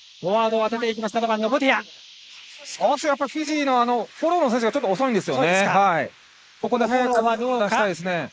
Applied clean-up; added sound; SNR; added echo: neural mask model Resemble Enhance denoiser.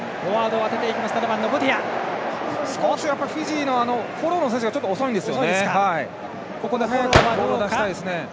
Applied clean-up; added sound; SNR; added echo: none; Gunshot, gunfire; 1 dB; none.